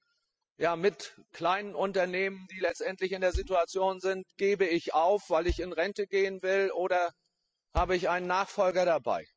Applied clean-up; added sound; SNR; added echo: classical method spectral subtraction.